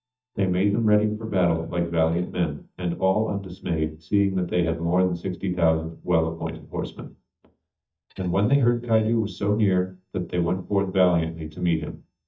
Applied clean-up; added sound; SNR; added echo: neural mask model DeepFilterNet 3.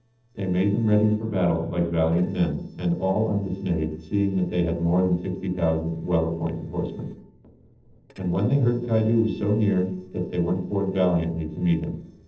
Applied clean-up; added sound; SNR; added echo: neural separator model SepFormer DNS4.